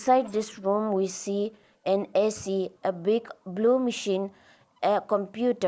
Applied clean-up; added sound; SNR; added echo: neural mask model Resemble Enhance denoiser.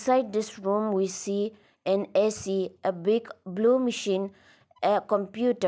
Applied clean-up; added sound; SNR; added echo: none; none; none; none.